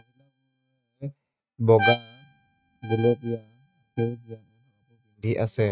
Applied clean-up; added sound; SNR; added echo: neural mask model RNNoise.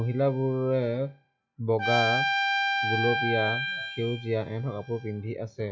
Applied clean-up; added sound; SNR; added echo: classical method log-MMSE.